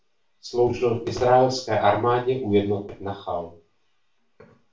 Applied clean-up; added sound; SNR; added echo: none; none; none; reverberation time 0.3 s.